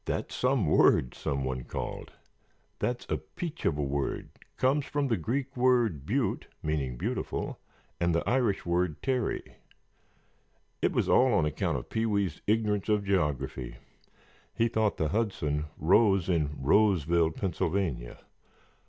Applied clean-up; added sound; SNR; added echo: none; none; none; none.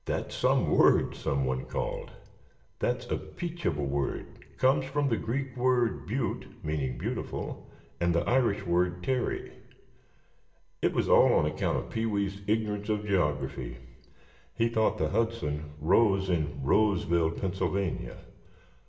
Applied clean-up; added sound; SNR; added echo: none; none; none; reverberation time 0.9 s.